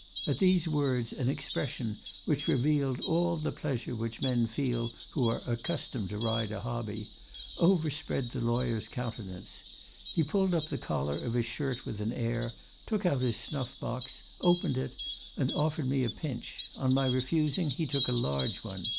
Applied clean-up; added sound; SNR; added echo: none; Fowl; 12 dB; none.